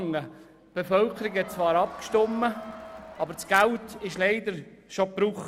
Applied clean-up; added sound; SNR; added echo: none; Crowd; 16 dB; none.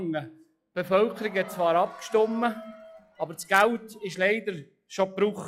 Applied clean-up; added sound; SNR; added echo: classical method log-MMSE.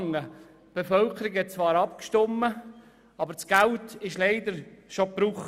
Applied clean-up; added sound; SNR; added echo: none; none; none; none.